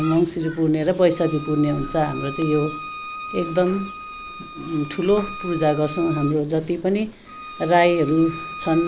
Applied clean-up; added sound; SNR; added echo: none; Bowed string instrument; 14 dB; none.